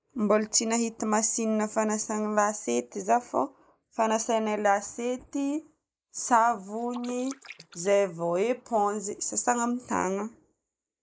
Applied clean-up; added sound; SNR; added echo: neural mask model Resemble Enhance denoiser.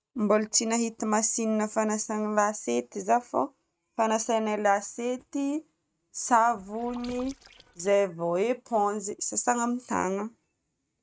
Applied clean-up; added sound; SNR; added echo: neural mask model RNNoise.